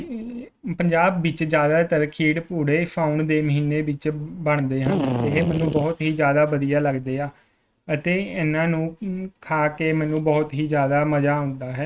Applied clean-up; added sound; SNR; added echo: neural mask model RNNoise.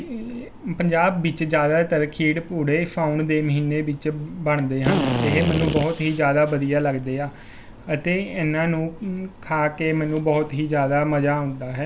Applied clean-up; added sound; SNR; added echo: none; Drill; 2 dB; none.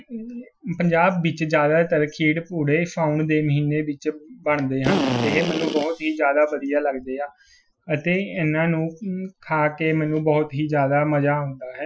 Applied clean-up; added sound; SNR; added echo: classical method Wiener filter.